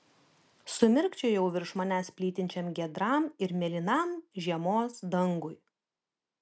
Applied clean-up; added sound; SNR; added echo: none; none; none; none.